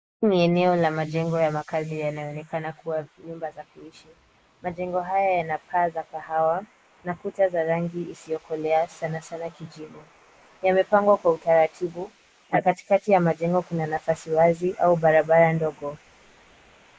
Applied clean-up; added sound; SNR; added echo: neural mask model Resemble Enhance denoiser.